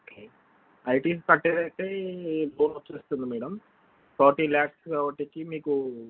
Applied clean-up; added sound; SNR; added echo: none; none; none; none.